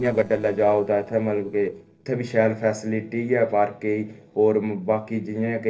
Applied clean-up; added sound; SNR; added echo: neural separator model SepFormer DNS4.